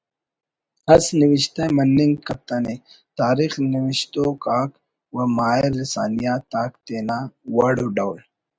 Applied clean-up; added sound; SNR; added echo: none; none; none; none.